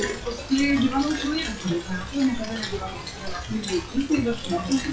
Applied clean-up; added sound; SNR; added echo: classical method WPE with log-MMSE.